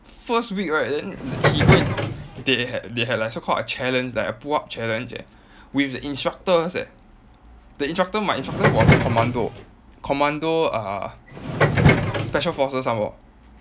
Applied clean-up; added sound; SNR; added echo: none; Subway, metro, underground; -5 dB; none.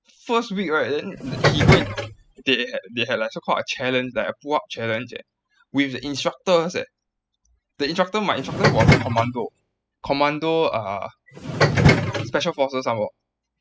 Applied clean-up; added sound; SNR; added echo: classical method spectral subtraction.